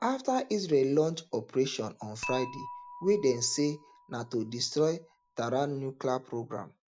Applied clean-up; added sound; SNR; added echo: none; Dishes, pots, and pans / Chink, clink; 17 dB; none.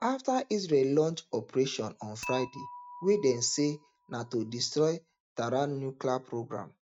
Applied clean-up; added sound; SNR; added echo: neural mask model RNNoise.